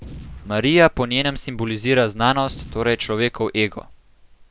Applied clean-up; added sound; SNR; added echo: none; Boom; 20 dB; none.